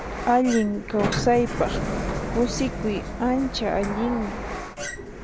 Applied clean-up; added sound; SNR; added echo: none; Sliding door; 5 dB; none.